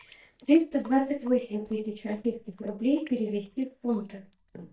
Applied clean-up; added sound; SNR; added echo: neural mask model DeepFilterNet 3.